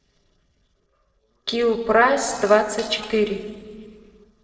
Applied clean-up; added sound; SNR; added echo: neural separator model SepFormer DNS4.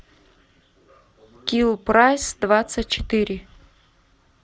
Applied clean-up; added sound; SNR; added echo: none; none; none; none.